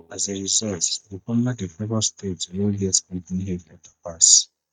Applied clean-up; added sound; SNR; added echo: neural mask model DeepFilterNet 3.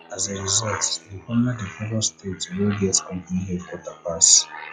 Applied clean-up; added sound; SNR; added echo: classical method log-MMSE.